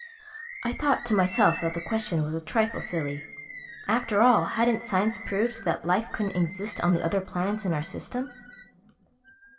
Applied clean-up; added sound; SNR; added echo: none; Bird; 15 dB; reverberation time 2.4 s.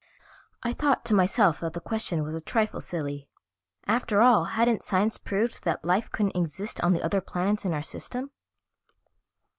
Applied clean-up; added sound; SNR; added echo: none; none; none; none.